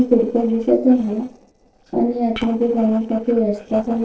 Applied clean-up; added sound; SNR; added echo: neural separator model SepFormer DNS4.